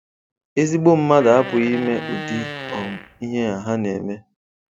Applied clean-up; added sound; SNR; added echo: none; Fart; 11 dB; none.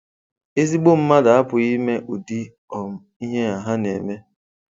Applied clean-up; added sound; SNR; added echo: none; none; none; none.